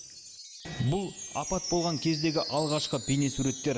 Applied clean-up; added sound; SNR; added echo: none; Wind chime; 9 dB; none.